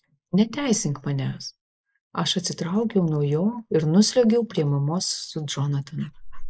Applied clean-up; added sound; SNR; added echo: neural mask model Resemble Enhance denoiser.